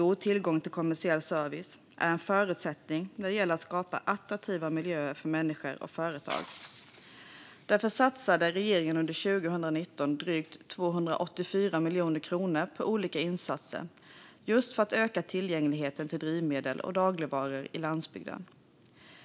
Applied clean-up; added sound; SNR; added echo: none; none; none; none.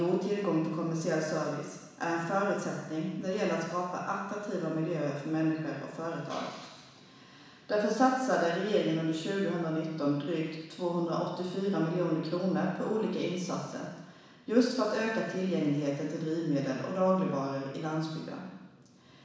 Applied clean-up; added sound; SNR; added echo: none; none; none; reverberation time 1.1 s.